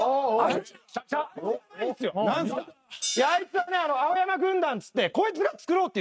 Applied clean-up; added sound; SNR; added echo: neural mask model RNNoise.